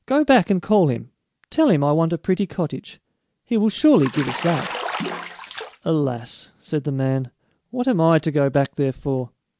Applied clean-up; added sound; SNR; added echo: none; Bathtub (filling or washing) / Splash, splatter; 9 dB; none.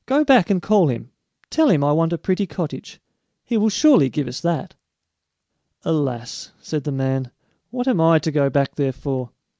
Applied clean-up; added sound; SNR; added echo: none; none; none; none.